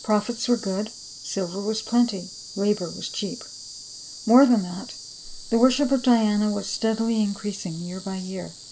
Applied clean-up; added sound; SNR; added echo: none; Insect; 16 dB; none.